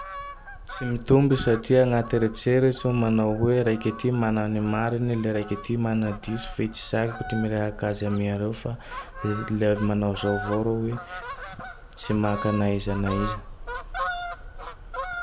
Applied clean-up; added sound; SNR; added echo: none; Fowl; 12 dB; none.